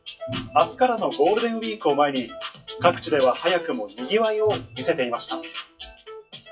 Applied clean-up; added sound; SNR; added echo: classical method WPE with log-MMSE.